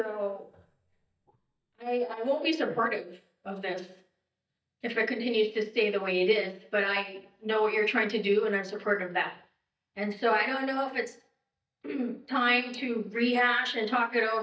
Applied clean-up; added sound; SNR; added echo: neural mask model DeepFilterNet 3.